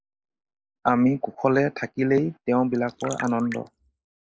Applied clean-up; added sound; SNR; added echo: neural mask model Resemble Enhance denoiser.